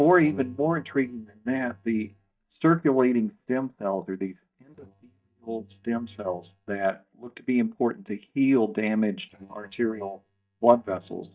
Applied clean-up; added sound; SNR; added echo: neural mask model DeepFilterNet 3.